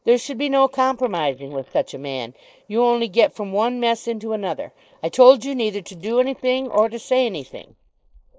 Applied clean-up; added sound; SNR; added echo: neural mask model Resemble Enhance denoiser.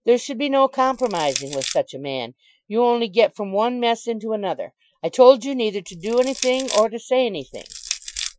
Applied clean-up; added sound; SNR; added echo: classical method Wiener filter.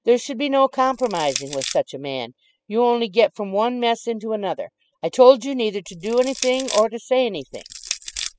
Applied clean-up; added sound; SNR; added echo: classical method spectral subtraction.